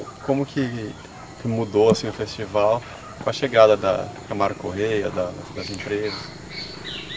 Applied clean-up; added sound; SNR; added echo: none; none; none; none.